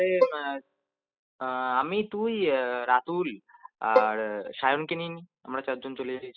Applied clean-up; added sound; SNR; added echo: classical method spectral subtraction.